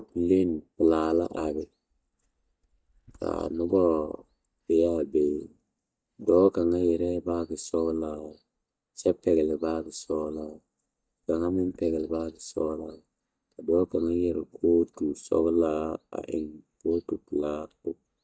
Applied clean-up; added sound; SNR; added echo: neural mask model DeepFilterNet 3.